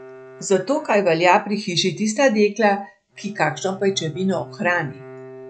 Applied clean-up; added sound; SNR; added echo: neural mask model RNNoise.